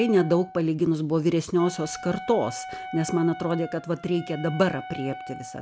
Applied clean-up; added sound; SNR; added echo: none; Wind instrument, woodwind instrument; 14 dB; none.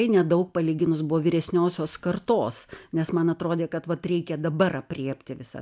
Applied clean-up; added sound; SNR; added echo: none; none; none; none.